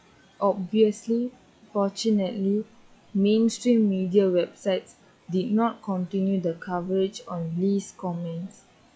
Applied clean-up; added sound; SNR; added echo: classical method log-MMSE.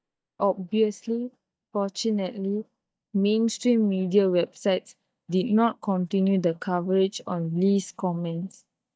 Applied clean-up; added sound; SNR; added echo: neural mask model DeepFilterNet 3.